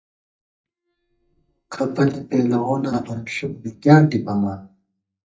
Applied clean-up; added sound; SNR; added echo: neural mask model DeepFilterNet 3.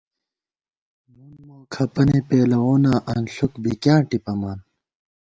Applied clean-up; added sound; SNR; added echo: none; none; none; none.